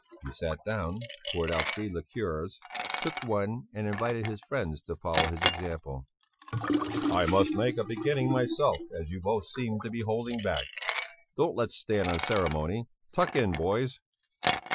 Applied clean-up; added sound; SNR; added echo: classical method Wiener filter.